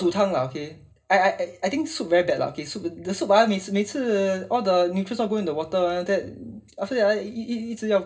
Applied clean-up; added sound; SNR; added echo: none; none; none; reverberation time 0.2 s.